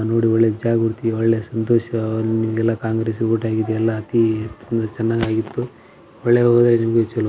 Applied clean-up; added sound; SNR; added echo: none; none; none; none.